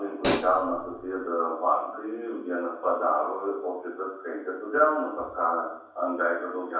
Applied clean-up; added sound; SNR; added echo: none; Hi-hat; 3 dB; reverberation time 0.7 s.